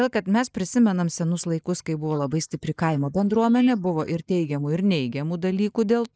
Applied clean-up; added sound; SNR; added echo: neural mask model Resemble Enhance denoiser.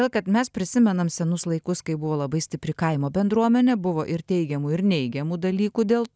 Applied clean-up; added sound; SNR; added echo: none; none; none; none.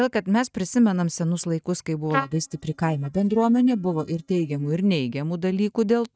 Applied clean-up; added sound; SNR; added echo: neural mask model DeepFilterNet 3.